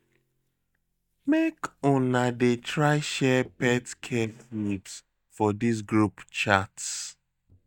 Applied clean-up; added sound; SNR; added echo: neural mask model DeepFilterNet 3.